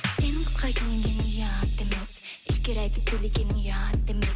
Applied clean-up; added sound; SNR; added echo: none; none; none; none.